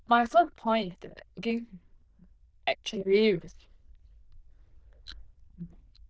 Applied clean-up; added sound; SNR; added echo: neural diffusion model UNIVERSE++.